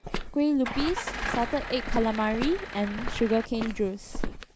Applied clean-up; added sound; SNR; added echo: none; Walk, footsteps + Engine starting / Car; 5 dB; none.